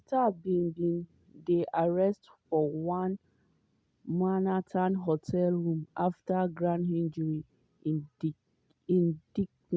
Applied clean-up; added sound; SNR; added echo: none; none; none; none.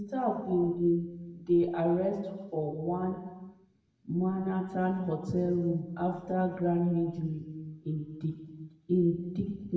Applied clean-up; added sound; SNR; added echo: none; none; none; reverberation time 1.2 s.